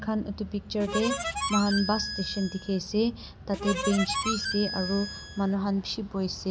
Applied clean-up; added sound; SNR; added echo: none; Harmonica; 5 dB; none.